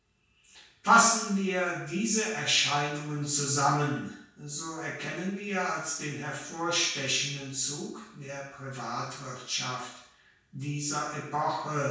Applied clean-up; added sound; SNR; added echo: none; none; none; reverberation time 0.6 s.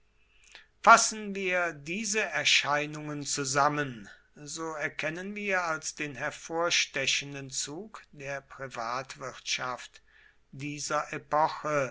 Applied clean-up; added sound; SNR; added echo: none; none; none; none.